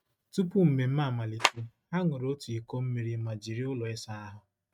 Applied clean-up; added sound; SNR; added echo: neural mask model RNNoise.